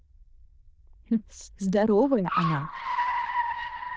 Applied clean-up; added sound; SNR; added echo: neural diffusion model UNIVERSE++.